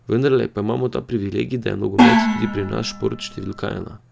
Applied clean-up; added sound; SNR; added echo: none; Gong; -3 dB; none.